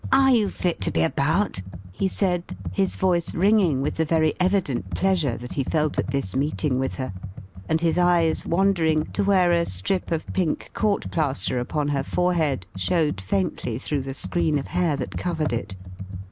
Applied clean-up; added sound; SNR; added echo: none; Computer keyboard; 9 dB; none.